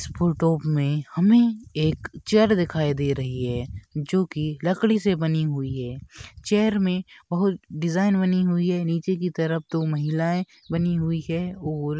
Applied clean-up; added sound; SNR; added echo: none; none; none; none.